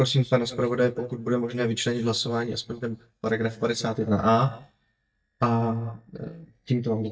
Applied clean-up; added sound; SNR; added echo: neural mask model DeepFilterNet 3.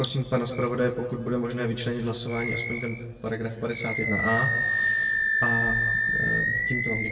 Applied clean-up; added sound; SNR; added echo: none; Animal; -1 dB; reverberation time 1.5 s.